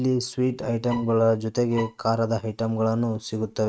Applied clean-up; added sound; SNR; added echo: neural mask model RNNoise.